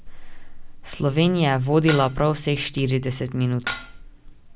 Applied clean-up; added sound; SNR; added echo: none; Dishes, pots, and pans; 11 dB; none.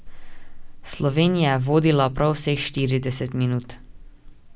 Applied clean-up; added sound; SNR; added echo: none; none; none; none.